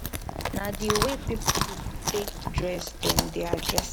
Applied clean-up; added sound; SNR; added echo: none; Chewing, mastication; -3 dB; none.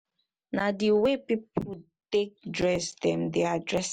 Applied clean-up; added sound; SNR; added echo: none; none; none; none.